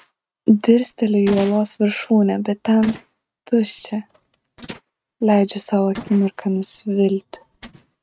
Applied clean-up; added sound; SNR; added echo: neural mask model RNNoise.